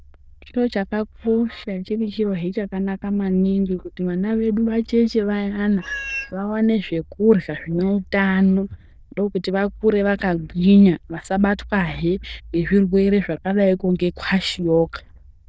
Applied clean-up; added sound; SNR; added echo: neural diffusion model UNIVERSE++.